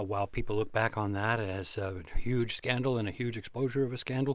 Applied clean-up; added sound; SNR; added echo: none; none; none; none.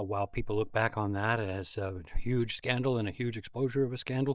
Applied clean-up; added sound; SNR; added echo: neural mask model DeepFilterNet 3.